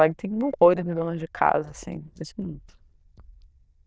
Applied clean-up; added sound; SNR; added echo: neural diffusion model UNIVERSE++.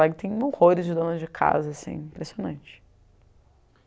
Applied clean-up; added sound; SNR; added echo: none; none; none; none.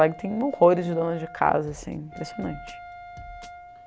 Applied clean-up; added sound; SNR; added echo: none; Drum kit + Wind instrument, woodwind instrument; 17 dB; none.